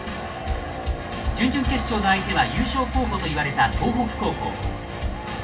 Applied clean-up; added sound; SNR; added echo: none; Brass instrument; 15 dB; reverberation time 0.2 s.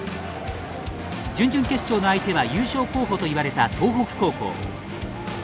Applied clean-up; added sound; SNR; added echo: none; none; none; none.